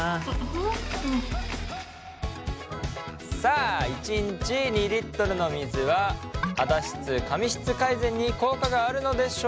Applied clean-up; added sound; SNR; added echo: none; Cutlery, silverware / Dishes, pots, and pans + Dog; 17 dB; none.